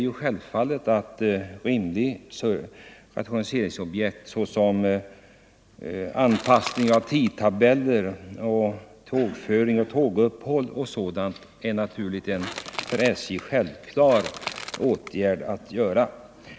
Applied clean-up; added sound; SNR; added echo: none; Crushing / Wood; 12 dB; none.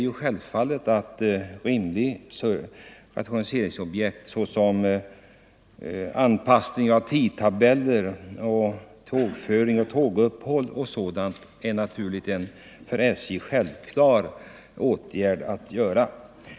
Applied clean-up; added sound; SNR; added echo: none; none; none; none.